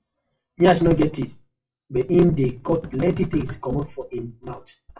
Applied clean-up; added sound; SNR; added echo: classical method WPE with log-MMSE.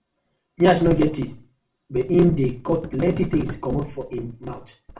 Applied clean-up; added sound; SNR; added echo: none; Knock; 14 dB; reverberation time 0.3 s.